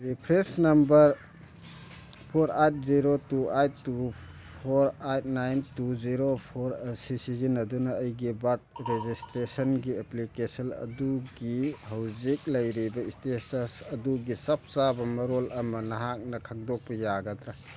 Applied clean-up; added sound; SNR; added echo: none; none; none; none.